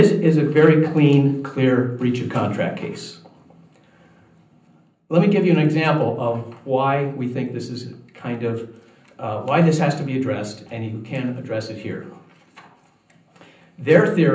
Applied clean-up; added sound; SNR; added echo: none; none; none; reverberation time 0.6 s.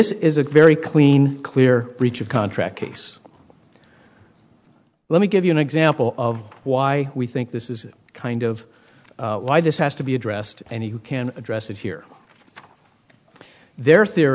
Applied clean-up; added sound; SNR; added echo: none; none; none; none.